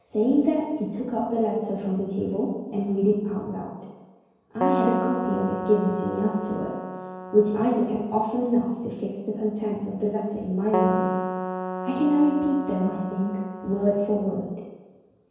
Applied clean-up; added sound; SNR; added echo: none; Keyboard (musical); 4 dB; reverberation time 1.2 s.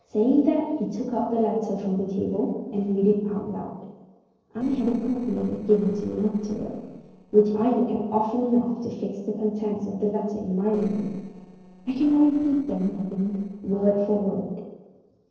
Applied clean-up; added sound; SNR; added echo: neural separator model SepFormer DNS4.